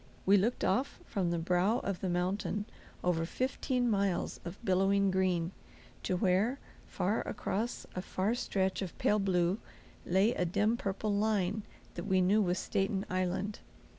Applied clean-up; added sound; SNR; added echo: none; none; none; none.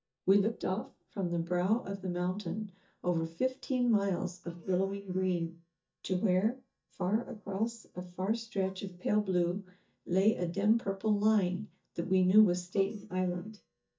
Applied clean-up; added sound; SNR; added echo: neural mask model DeepFilterNet 3.